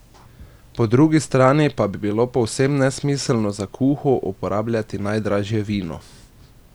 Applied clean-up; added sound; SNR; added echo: none; none; none; none.